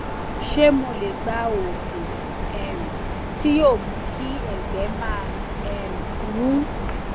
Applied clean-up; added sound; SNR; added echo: none; Mechanisms; 3 dB; none.